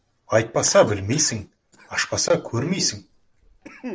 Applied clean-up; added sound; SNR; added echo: neural separator model SepFormer DNS4.